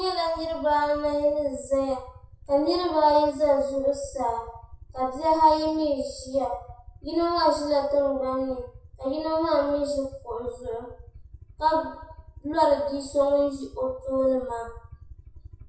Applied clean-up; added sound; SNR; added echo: classical method WPE with log-MMSE.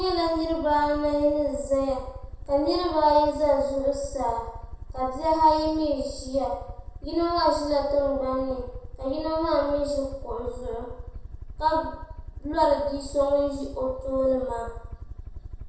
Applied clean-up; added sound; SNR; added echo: none; Aircraft; 12 dB; reverberation time 0.7 s.